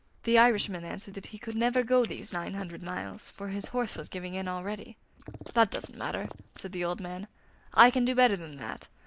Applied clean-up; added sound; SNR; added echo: neural mask model Resemble Enhance denoiser.